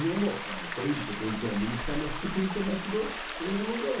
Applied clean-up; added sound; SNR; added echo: none; Stream; 4 dB; reverberation time 0.7 s.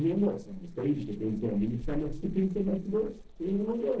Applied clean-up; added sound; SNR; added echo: neural separator model SepFormer DNS4.